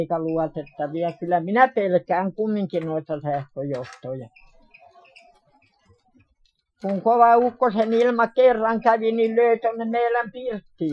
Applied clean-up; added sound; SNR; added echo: classical method Wiener filter.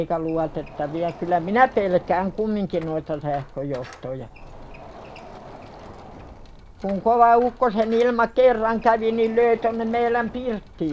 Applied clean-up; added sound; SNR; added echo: none; Door; 19 dB; none.